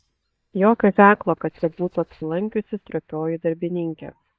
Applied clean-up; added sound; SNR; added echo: neural mask model DeepFilterNet 3.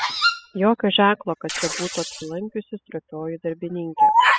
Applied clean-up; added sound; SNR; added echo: classical method spectral subtraction.